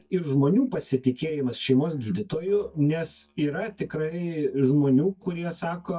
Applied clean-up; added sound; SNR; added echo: neural mask model DeepFilterNet 3.